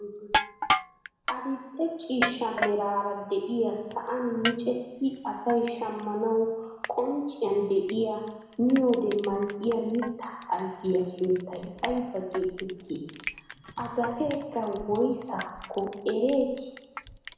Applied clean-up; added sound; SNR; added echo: none; Crushing; 8 dB; reverberation time 1.0 s.